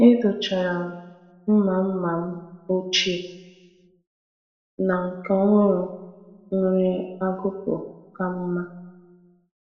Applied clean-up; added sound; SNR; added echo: none; none; none; reverberation time 1.0 s.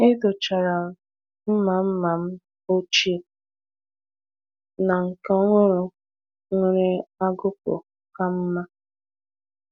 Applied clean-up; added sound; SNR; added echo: none; none; none; none.